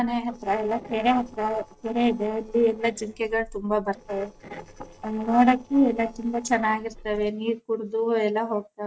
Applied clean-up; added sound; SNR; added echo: neural separator model SepFormer DNS4.